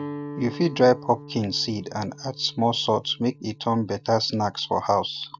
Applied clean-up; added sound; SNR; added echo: none; Guitar; 16 dB; none.